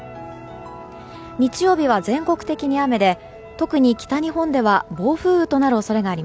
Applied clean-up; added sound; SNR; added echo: none; none; none; none.